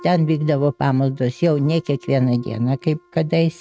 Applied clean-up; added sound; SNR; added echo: neural mask model RNNoise.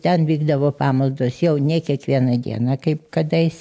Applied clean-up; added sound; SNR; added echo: none; none; none; none.